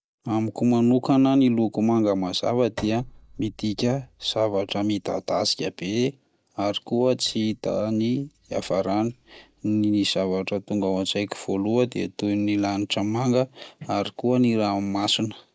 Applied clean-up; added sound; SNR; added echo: neural mask model DeepFilterNet 3.